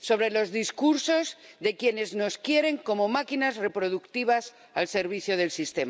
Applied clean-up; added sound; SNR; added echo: none; none; none; none.